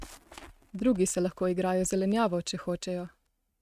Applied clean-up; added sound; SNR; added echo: neural mask model RNNoise.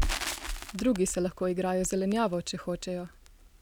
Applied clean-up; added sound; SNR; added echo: none; Crackle; 6 dB; none.